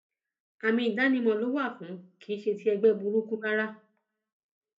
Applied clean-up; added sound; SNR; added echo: none; none; none; reverberation time 0.3 s.